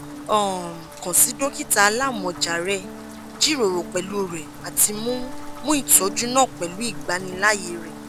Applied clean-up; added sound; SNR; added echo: none; Rain + Guitar; 12 dB; none.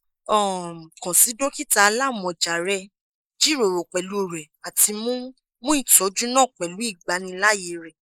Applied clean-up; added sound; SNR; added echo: neural mask model Resemble Enhance denoiser.